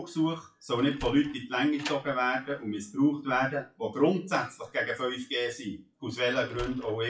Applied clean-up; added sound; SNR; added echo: classical method WPE with log-MMSE.